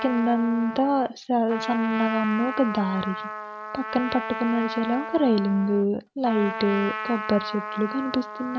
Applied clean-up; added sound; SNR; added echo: none; Trumpet; 8 dB; none.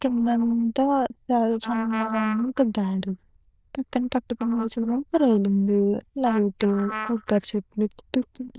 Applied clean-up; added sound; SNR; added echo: neural diffusion model UNIVERSE++.